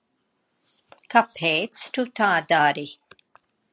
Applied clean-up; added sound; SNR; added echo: none; none; none; none.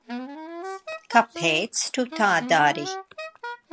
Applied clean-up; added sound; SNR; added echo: none; Wind instrument, woodwind instrument; 11 dB; none.